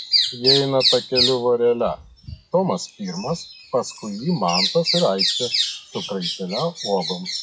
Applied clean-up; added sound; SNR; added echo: classical method log-MMSE.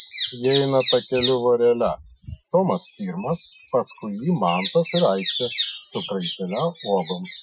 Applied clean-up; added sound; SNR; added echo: classical method Wiener filter.